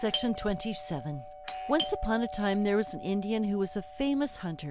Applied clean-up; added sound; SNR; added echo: none; Doorbell; 9 dB; none.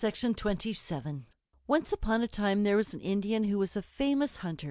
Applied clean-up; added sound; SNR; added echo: none; none; none; none.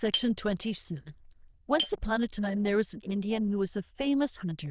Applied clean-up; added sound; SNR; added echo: neural diffusion model UNIVERSE++.